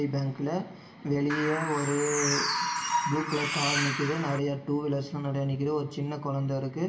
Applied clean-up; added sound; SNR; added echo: none; Bird; 1 dB; reverberation time 0.9 s.